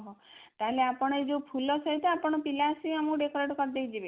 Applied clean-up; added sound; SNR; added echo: none; none; none; none.